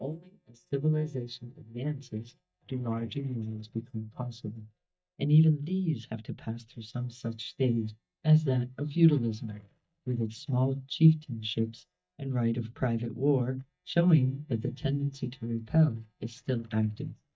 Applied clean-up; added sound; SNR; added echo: neural mask model DeepFilterNet 3.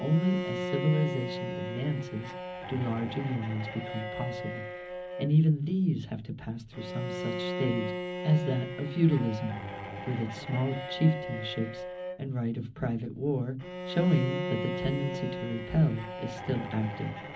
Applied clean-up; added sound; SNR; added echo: none; Bowed string instrument; 7 dB; reverberation time 0.4 s.